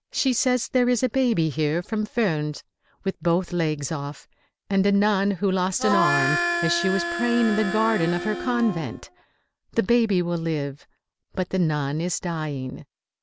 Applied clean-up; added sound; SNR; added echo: none; Harmonica; 3 dB; none.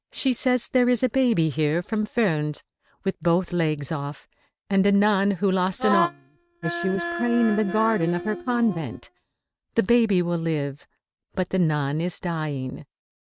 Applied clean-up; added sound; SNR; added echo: neural mask model RNNoise.